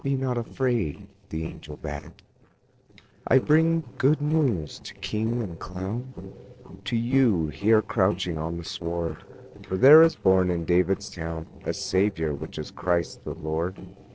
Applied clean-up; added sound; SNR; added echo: neural separator model SepFormer DNS4.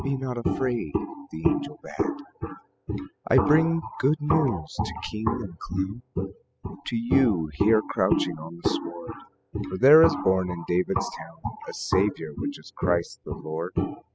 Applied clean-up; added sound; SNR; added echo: classical method spectral subtraction.